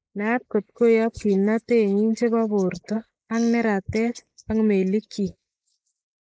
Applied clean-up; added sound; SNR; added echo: neural mask model Resemble Enhance denoiser.